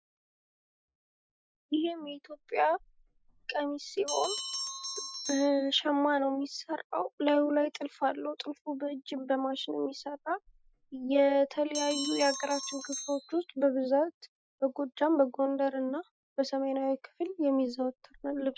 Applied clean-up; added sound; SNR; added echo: classical method Wiener filter.